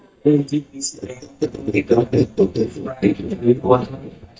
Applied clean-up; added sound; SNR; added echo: neural mask model DeepFilterNet 3.